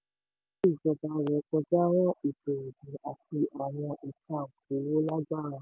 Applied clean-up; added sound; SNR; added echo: none; none; none; none.